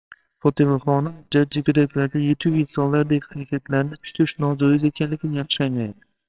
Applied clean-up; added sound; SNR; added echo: neural separator model SepFormer WHAMR!.